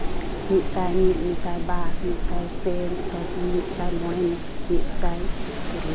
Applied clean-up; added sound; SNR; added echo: none; Wind; -4 dB; none.